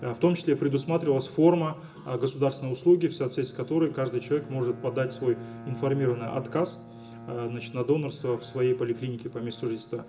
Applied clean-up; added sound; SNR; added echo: none; Bowed string instrument; 18 dB; reverberation time 0.2 s.